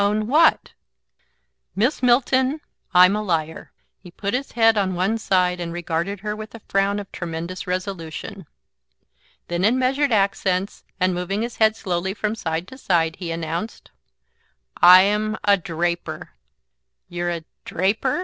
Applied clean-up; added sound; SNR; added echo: none; none; none; none.